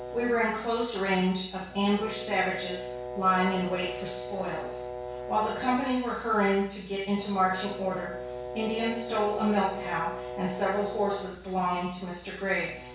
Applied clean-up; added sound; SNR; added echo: none; Brass instrument; 10 dB; reverberation time 0.6 s.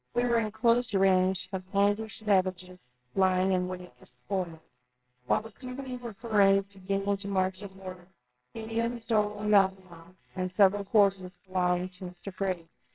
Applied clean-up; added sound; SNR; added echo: neural separator model SepFormer WHAMR!.